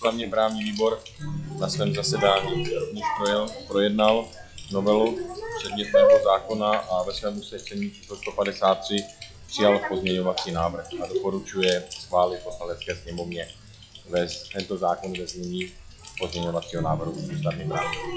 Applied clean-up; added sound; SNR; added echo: classical method log-MMSE.